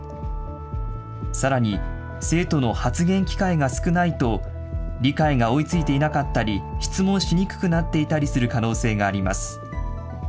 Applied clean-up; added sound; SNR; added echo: none; none; none; none.